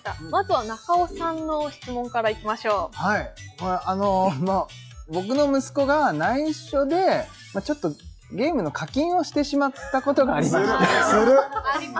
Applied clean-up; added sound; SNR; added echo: classical method log-MMSE.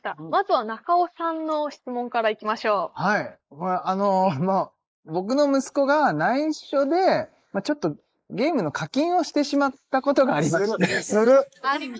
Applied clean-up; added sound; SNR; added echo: neural mask model Resemble Enhance denoiser.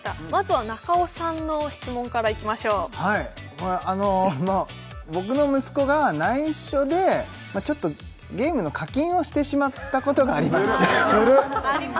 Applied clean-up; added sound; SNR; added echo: none; none; none; none.